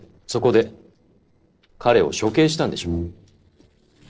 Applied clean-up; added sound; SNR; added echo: neural separator model SepFormer DNS4.